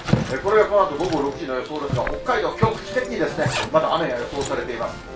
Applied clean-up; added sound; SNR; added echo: none; Zipper (clothing); 6 dB; reverberation time 0.2 s.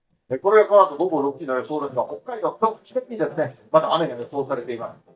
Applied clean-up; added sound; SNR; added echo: neural mask model DeepFilterNet 3.